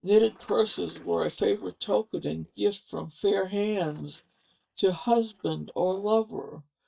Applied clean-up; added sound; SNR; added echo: neural mask model DeepFilterNet 3.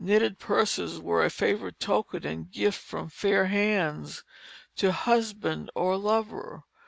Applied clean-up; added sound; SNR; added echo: none; none; none; none.